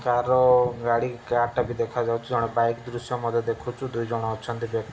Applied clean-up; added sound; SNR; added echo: none; none; none; reverberation time 0.8 s.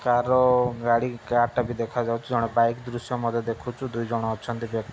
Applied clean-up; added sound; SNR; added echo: none; none; none; none.